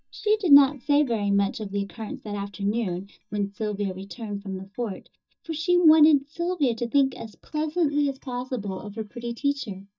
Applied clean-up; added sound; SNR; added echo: neural mask model DeepFilterNet 3.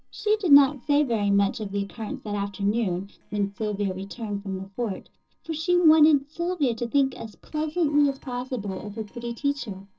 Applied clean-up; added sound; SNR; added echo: neural separator model SepFormer DNS4.